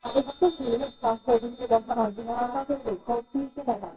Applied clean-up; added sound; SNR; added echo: neural separator model SepFormer WHAMR!.